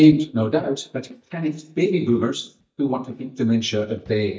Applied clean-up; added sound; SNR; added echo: neural mask model DeepFilterNet 3.